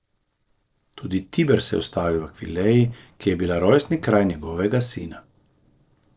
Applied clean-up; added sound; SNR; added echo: neural separator model SepFormer DNS4.